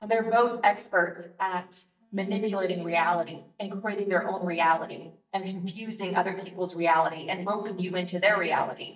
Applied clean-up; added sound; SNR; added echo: neural mask model DeepFilterNet 3.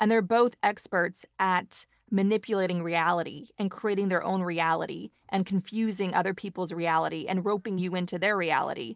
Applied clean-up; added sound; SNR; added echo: none; none; none; none.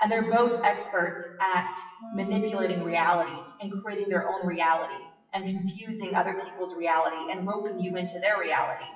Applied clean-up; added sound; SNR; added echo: classical method WPE with log-MMSE.